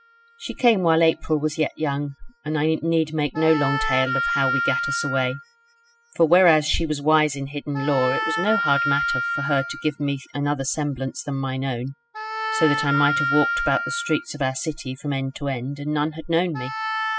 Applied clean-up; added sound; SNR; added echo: classical method spectral subtraction.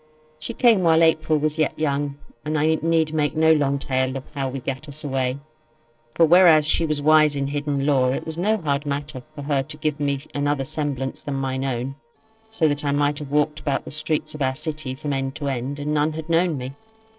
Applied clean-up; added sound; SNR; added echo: neural separator model SepFormer DNS4.